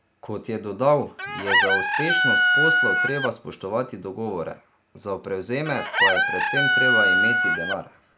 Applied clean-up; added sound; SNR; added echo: none; Chicken, rooster; -4 dB; none.